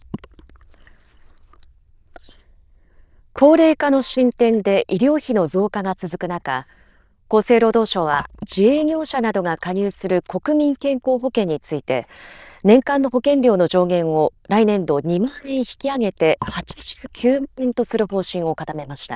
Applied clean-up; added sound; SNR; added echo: neural diffusion model UNIVERSE++.